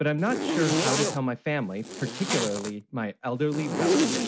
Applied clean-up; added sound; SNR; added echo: none; Zipper (clothing); 0 dB; none.